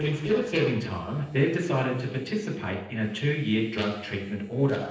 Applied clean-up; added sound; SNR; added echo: neural separator model SepFormer DNS4.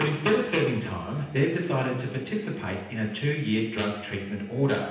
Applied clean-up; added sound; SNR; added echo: none; Engine; 19 dB; reverberation time 0.9 s.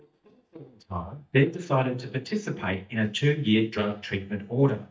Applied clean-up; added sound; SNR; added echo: neural mask model DeepFilterNet 3.